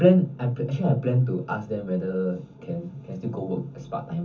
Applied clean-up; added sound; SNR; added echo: none; none; none; reverberation time 0.3 s.